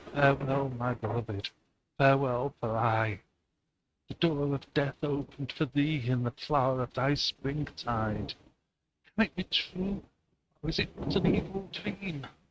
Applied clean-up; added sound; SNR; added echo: neural mask model RNNoise.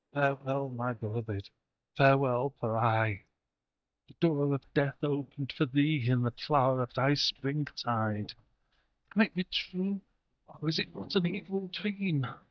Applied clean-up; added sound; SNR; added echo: neural mask model DeepFilterNet 3.